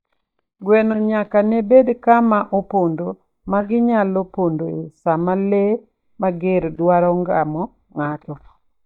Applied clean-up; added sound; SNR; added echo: neural mask model DeepFilterNet 3.